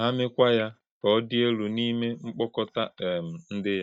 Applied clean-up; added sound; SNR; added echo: neural mask model DeepFilterNet 3.